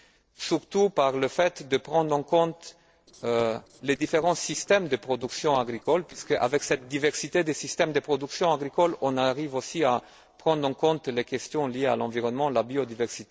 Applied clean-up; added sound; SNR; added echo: neural separator model SepFormer DNS4.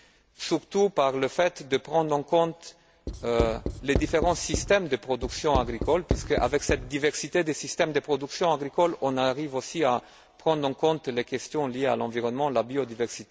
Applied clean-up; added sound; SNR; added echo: none; Writing; 5 dB; none.